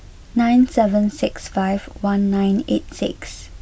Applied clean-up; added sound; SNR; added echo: none; none; none; none.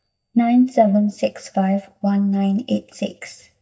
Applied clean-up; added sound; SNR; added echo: neural mask model DeepFilterNet 3.